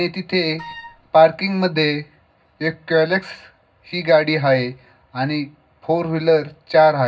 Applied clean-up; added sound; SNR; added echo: none; Wind instrument, woodwind instrument; 18 dB; reverberation time 0.4 s.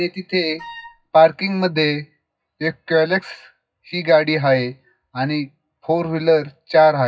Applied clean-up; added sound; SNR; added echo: classical method WPE with log-MMSE.